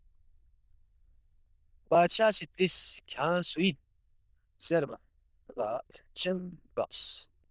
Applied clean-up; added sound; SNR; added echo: neural diffusion model UNIVERSE++.